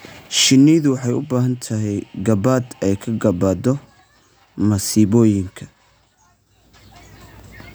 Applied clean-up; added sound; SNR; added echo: none; none; none; none.